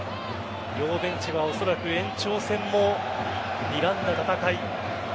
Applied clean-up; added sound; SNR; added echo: none; none; none; none.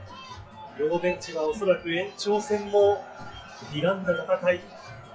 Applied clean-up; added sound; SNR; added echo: classical method WPE with log-MMSE.